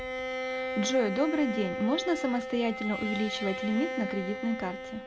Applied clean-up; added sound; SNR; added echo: none; Bowed string instrument; 5 dB; none.